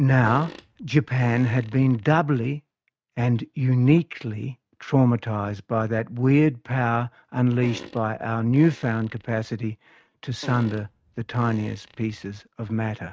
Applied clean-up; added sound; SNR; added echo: neural mask model RNNoise.